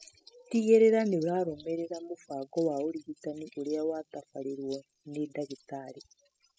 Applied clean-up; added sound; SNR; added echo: classical method spectral subtraction.